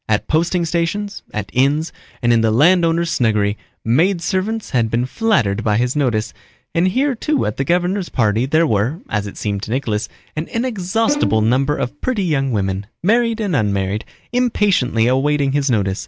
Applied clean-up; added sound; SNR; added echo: none; Bowed string instrument; 11 dB; none.